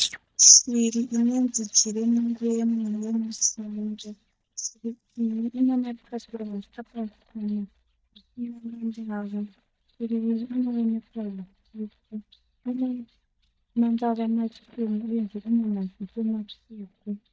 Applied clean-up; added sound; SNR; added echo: neural mask model DeepFilterNet 3.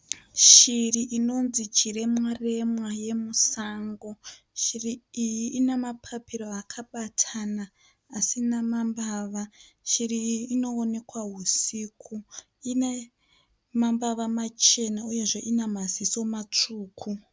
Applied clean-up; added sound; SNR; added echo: none; none; none; none.